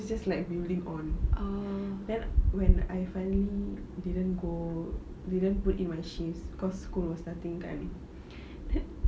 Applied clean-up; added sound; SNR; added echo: none; none; none; none.